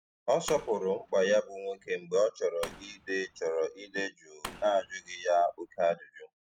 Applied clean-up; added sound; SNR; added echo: none; Fireworks; 18 dB; none.